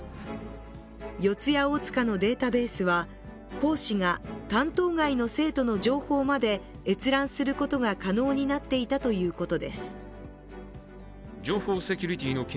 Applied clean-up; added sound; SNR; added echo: none; none; none; none.